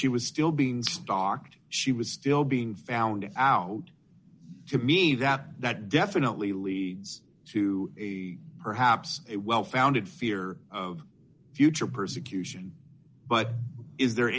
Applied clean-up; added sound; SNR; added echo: none; none; none; none.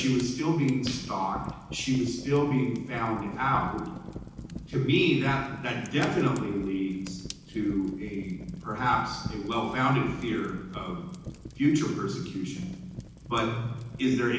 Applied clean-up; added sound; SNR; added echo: none; Fire; 14 dB; reverberation time 0.9 s.